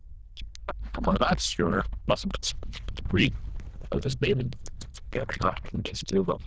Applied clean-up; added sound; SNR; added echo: neural diffusion model UNIVERSE++.